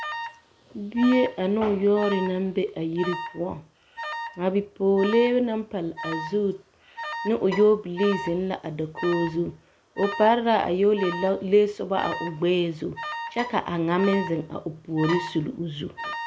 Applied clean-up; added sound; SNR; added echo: none; Alarm + Bowed string instrument; 12 dB; none.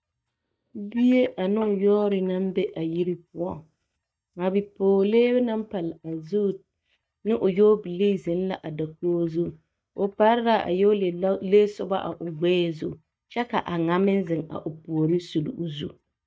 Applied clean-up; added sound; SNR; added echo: neural mask model DeepFilterNet 3.